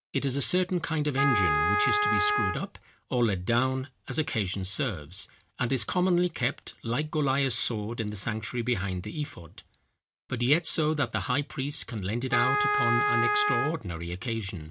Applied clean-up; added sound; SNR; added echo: none; Wind instrument, woodwind instrument; -1 dB; none.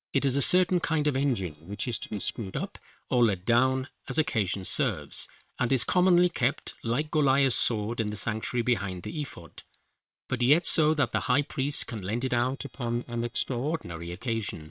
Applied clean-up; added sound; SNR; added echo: neural separator model SepFormer WHAM!.